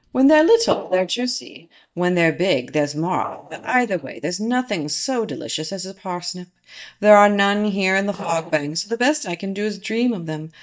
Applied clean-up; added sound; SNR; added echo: neural mask model DeepFilterNet 3.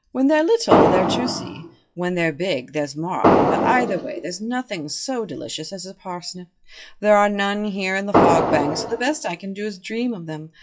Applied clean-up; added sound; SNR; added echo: classical method WPE with log-MMSE.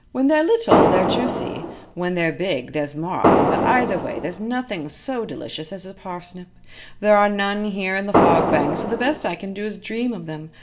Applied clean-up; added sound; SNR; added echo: none; Fireworks; -3 dB; reverberation time 0.4 s.